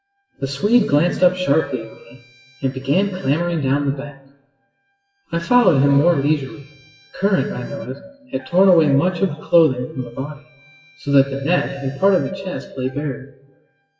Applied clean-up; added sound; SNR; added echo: classical method WPE with log-MMSE.